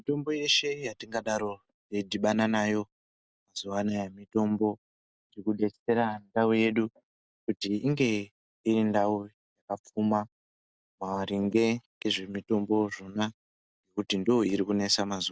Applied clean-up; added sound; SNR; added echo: none; none; none; none.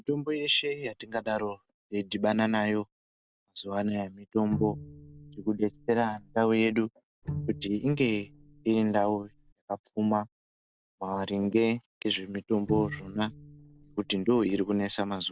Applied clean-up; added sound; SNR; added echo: none; Bowed string instrument; 12 dB; none.